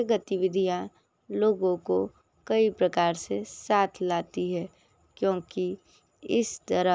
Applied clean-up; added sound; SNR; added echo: none; none; none; none.